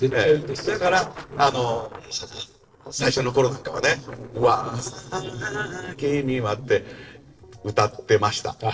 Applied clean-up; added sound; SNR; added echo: neural separator model SepFormer DNS4.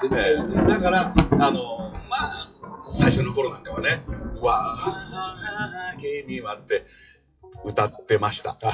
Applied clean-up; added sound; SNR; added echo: classical method WPE with log-MMSE.